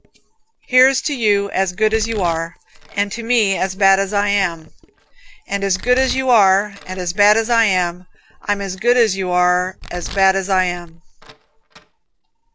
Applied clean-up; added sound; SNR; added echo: none; Domestic sounds, home sounds; 19 dB; none.